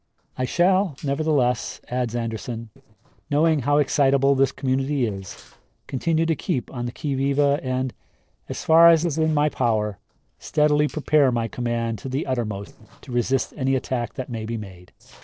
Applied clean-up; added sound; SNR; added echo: neural separator model SepFormer DNS4.